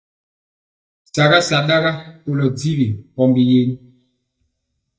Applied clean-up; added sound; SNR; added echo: neural mask model DeepFilterNet 3.